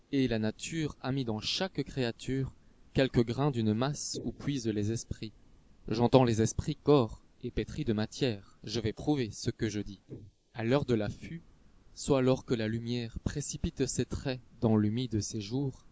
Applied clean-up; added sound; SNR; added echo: neural mask model Resemble Enhance denoiser.